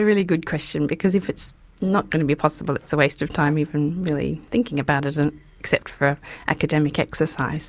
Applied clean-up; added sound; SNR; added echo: none; none; none; none.